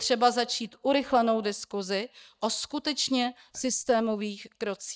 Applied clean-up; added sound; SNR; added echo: neural mask model DeepFilterNet 3.